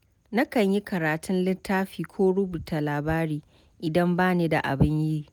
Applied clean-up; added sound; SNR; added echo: none; none; none; none.